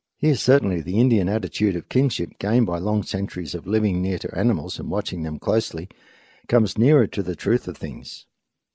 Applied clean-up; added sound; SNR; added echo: none; none; none; none.